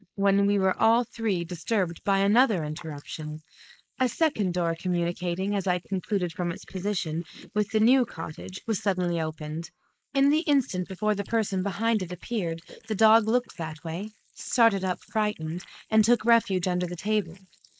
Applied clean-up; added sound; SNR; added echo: neural mask model Resemble Enhance denoiser.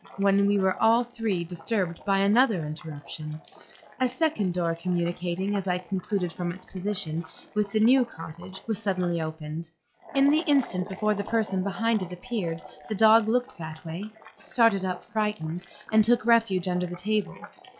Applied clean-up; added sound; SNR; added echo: classical method log-MMSE.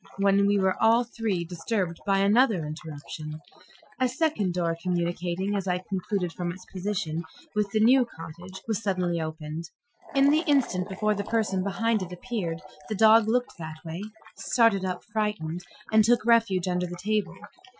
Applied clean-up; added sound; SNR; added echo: classical method Wiener filter.